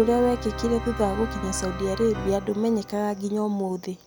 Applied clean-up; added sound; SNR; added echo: none; Organ; 10 dB; none.